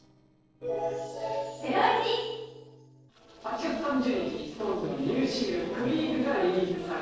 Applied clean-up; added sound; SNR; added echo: neural separator model SepFormer DNS4.